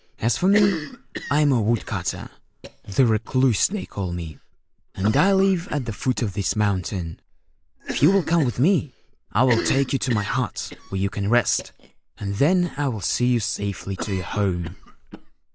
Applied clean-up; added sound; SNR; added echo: none; Cough; 13 dB; none.